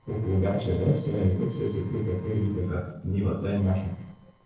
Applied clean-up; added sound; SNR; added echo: neural separator model SepFormer DNS4.